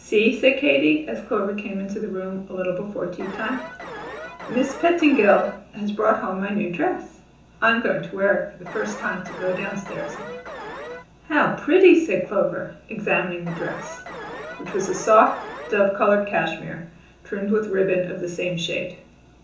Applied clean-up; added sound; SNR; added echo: none; Alarm; 12 dB; reverberation time 0.7 s.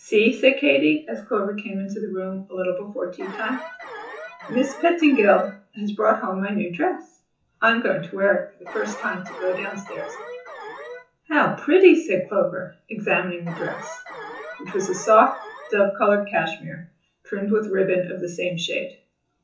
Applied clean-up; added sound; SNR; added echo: classical method WPE with log-MMSE.